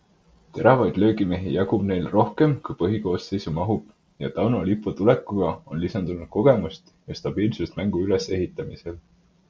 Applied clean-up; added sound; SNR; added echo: none; none; none; none.